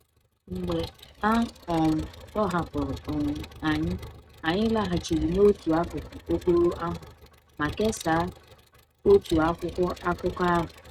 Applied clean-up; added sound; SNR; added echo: neural mask model RNNoise.